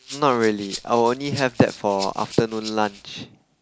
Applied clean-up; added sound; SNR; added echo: neural mask model Resemble Enhance denoiser.